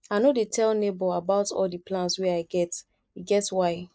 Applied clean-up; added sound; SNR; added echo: neural mask model Resemble Enhance denoiser.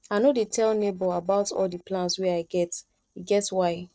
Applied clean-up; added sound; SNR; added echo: neural separator model SepFormer DNS4.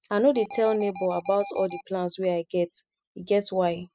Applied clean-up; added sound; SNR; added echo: classical method spectral subtraction.